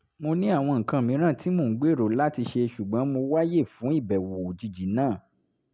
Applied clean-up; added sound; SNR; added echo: none; none; none; none.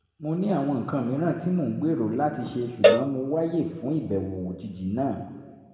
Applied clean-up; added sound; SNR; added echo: none; Cowbell; -1 dB; reverberation time 1.5 s.